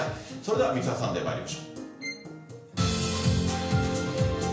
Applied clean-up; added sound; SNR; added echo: none; Bowed string instrument; 16 dB; reverberation time 0.5 s.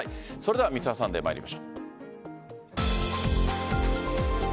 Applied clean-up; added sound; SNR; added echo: none; none; none; none.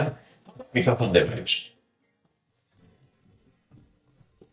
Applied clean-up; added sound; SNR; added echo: neural mask model DeepFilterNet 3.